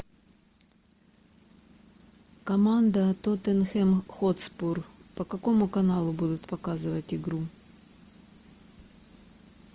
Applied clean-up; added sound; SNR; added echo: none; none; none; none.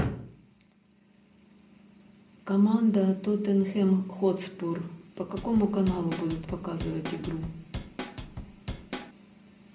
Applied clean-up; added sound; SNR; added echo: none; Drum / Drum kit; 10 dB; reverberation time 0.5 s.